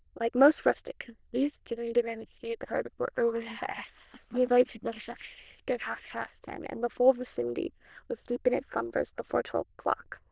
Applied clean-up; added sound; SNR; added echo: neural diffusion model UNIVERSE++.